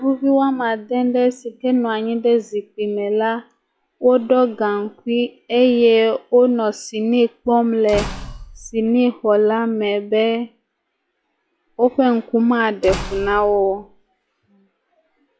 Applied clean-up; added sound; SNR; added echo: classical method log-MMSE.